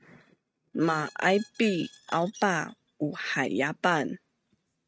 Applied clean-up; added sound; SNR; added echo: neural mask model RNNoise.